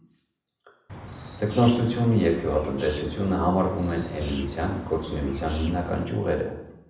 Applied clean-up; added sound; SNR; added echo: none; Bird; 14 dB; reverberation time 0.7 s.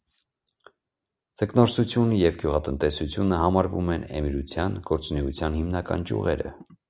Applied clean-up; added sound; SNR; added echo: none; none; none; none.